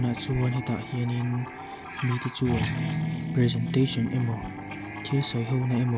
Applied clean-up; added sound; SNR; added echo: none; Guitar; 6 dB; none.